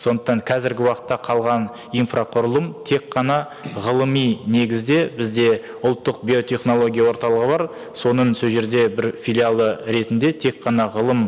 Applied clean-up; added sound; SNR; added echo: none; none; none; none.